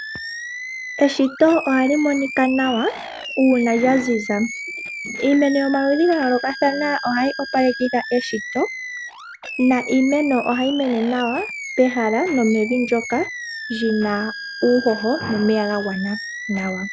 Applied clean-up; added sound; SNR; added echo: none; Animal; 11 dB; none.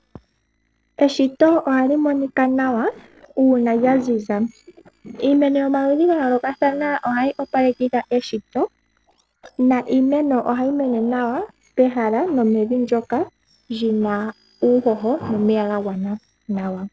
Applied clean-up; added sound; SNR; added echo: neural separator model SepFormer DNS4.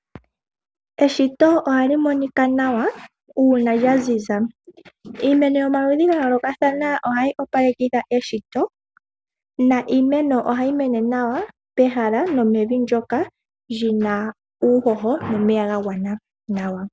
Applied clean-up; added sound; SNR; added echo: none; none; none; none.